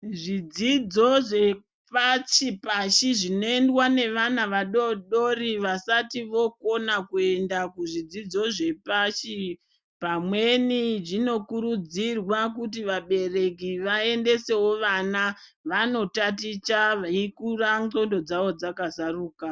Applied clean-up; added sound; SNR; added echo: none; none; none; none.